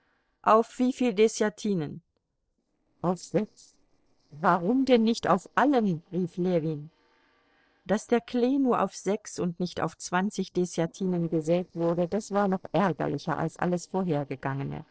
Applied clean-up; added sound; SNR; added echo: neural separator model SepFormer DNS4.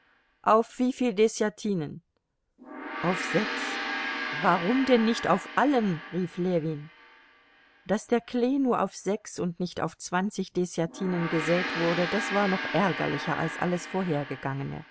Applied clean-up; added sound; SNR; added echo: none; Gong; 9 dB; none.